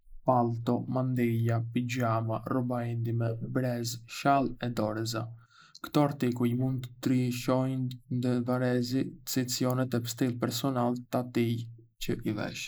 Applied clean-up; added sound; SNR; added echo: neural mask model Resemble Enhance denoiser.